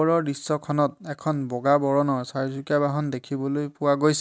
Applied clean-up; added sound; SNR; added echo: none; none; none; none.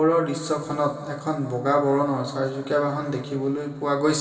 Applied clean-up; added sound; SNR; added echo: none; none; none; reverberation time 2.5 s.